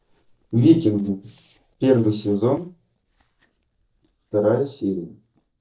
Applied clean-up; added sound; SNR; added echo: neural mask model DeepFilterNet 3.